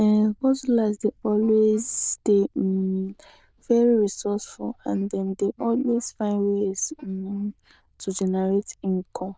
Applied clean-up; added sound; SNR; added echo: neural diffusion model UNIVERSE++.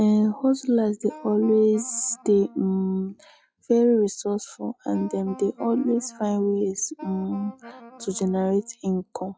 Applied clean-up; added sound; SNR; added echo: classical method log-MMSE.